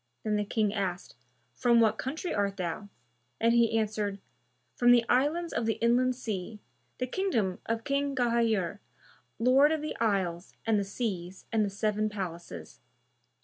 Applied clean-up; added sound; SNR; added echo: none; none; none; none.